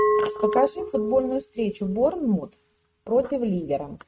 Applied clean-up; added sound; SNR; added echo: neural mask model RNNoise.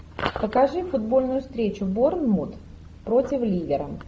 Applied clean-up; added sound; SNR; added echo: none; none; none; none.